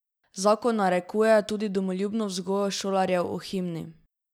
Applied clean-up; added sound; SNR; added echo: none; none; none; none.